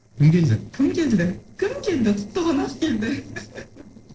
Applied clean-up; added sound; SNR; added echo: neural separator model SepFormer DNS4.